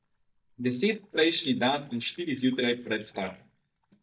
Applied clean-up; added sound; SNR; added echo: neural mask model DeepFilterNet 3.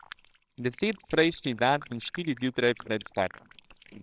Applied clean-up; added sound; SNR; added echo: neural separator model SepFormer WHAMR!.